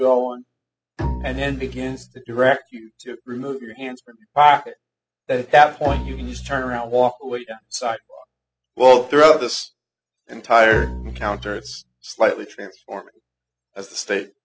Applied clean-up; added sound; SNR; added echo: classical method spectral subtraction.